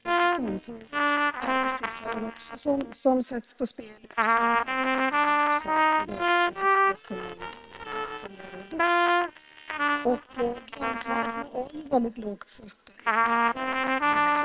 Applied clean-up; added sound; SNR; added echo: neural separator model SepFormer WHAM!.